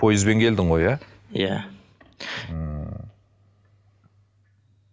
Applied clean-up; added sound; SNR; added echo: none; none; none; none.